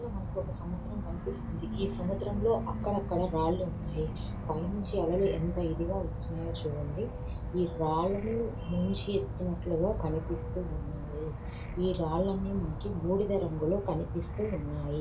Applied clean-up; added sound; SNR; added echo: none; Insect / Frog; 4 dB; reverberation time 0.2 s.